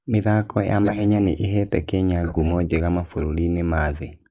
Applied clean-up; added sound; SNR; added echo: neural mask model Resemble Enhance denoiser.